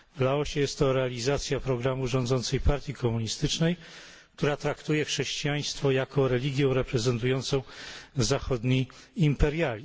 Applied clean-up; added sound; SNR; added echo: none; none; none; none.